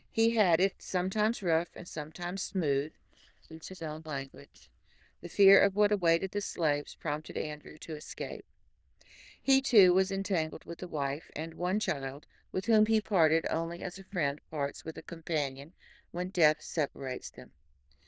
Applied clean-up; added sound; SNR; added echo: neural diffusion model UNIVERSE++.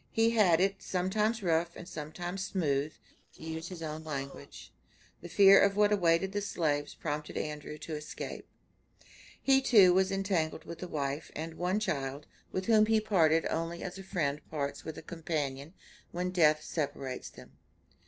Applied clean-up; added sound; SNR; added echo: neural separator model SepFormer DNS4.